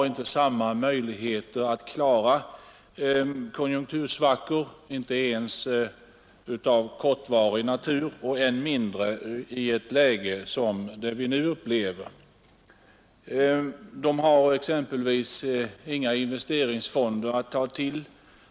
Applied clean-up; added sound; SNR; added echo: none; none; none; none.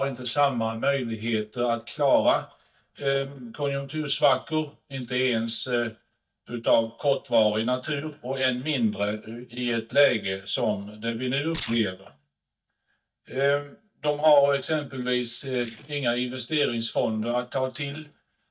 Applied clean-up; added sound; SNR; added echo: neural mask model DeepFilterNet 3.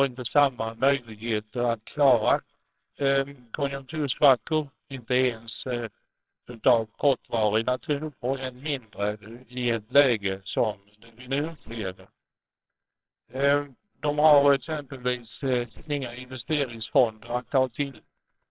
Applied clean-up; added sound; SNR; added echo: neural separator model SepFormer WHAMR!.